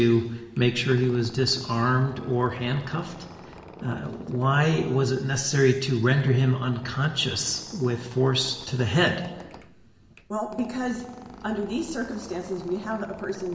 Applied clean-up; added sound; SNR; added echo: none; Squeak; 20 dB; reverberation time 1.1 s.